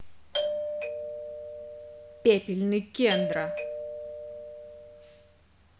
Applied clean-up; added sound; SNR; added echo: none; Doorbell; 3 dB; none.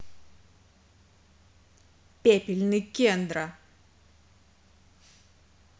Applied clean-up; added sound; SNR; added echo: none; none; none; none.